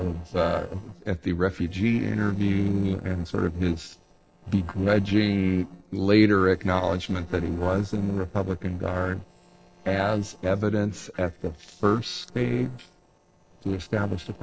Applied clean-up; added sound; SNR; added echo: neural separator model SepFormer DNS4.